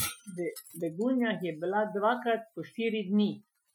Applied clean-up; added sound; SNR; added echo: classical method Wiener filter.